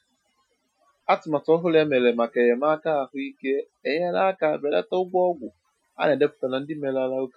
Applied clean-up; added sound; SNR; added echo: classical method Wiener filter.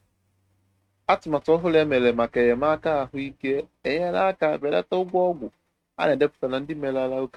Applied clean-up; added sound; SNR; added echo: neural mask model RNNoise.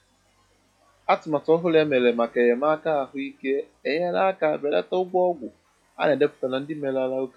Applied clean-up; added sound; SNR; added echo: classical method log-MMSE.